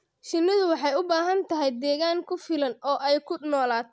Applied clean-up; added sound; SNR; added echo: none; none; none; none.